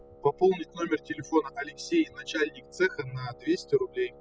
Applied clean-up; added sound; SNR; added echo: classical method spectral subtraction.